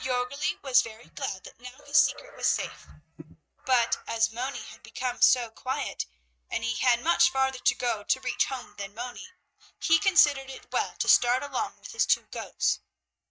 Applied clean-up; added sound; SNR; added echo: neural mask model RNNoise.